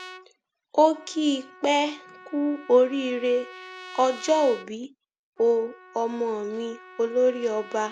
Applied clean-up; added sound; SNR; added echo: none; Trumpet; 20 dB; none.